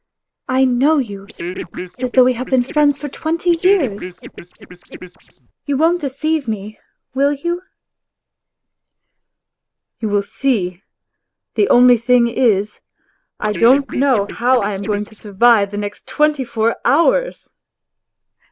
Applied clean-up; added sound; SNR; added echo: neural separator model SepFormer DNS4.